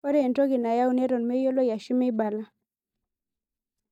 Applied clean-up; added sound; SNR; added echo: neural mask model DeepFilterNet 3.